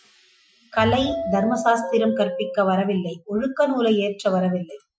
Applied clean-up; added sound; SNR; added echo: classical method Wiener filter.